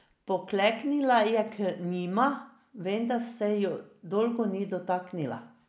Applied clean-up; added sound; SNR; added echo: none; none; none; none.